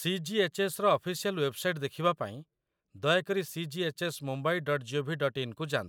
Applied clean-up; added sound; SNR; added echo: none; none; none; none.